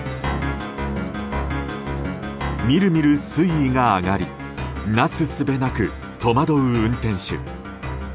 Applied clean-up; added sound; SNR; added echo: none; none; none; none.